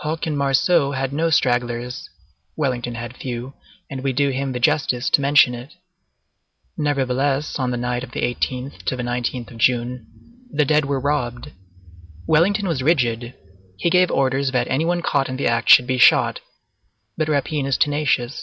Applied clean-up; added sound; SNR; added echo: none; none; none; none.